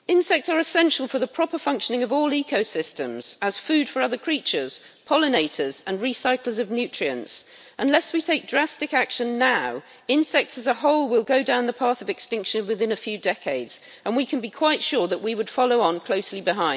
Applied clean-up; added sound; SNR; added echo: none; none; none; none.